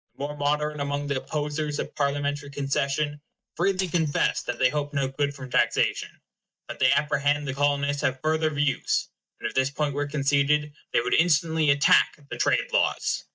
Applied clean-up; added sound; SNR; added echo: neural mask model DeepFilterNet 3.